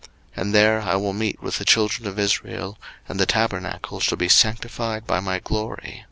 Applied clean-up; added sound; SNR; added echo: none; none; none; none.